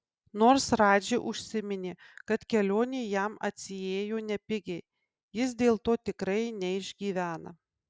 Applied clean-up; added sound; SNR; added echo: none; none; none; none.